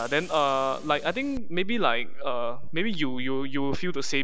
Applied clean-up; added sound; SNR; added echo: none; Bicycle; 0 dB; none.